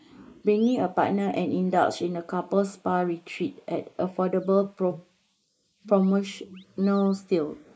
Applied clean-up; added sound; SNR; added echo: neural mask model Resemble Enhance denoiser.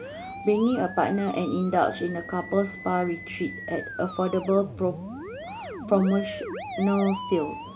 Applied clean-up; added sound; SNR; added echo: none; Musical instrument; 11 dB; none.